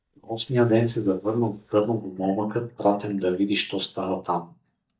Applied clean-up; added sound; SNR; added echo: neural mask model DeepFilterNet 3.